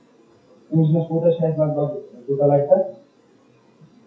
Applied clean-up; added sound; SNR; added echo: classical method WPE with log-MMSE.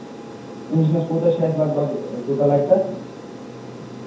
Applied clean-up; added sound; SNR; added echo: none; Aircraft; 14 dB; reverberation time 0.6 s.